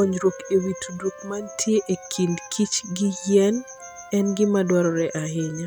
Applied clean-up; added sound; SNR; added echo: none; Wind instrument, woodwind instrument + Wind instrument, woodwind instrument; 18 dB; none.